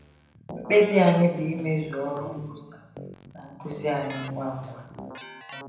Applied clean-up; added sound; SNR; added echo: none; Keyboard (musical); 15 dB; reverberation time 0.8 s.